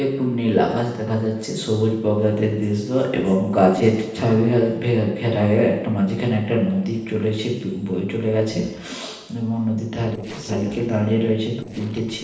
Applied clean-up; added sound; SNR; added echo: neural separator model SepFormer DNS4.